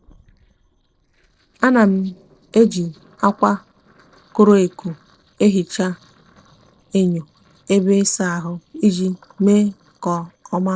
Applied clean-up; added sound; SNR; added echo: neural separator model SepFormer DNS4.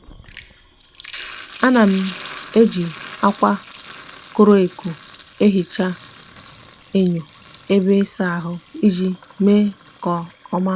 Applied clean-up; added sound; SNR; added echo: none; Sink (filling or washing); 19 dB; none.